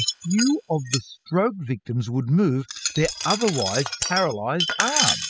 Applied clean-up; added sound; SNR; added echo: classical method spectral subtraction.